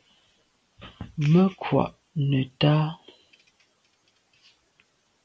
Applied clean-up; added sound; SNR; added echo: none; none; none; none.